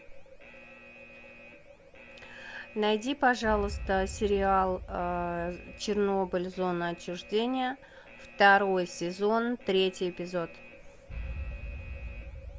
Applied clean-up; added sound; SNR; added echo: none; Alarm; 13 dB; none.